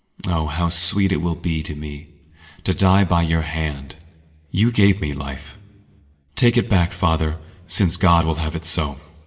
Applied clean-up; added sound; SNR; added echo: none; none; none; reverberation time 1.3 s.